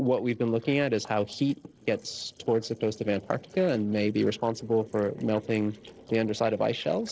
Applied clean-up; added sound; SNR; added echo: neural separator model SepFormer DNS4.